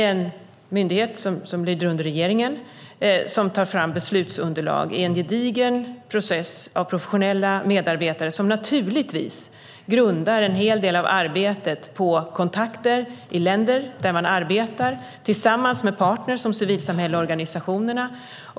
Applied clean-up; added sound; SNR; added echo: none; none; none; none.